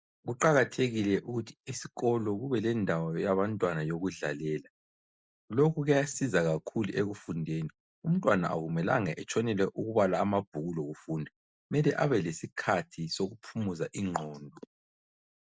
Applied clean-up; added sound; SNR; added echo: neural mask model Resemble Enhance denoiser.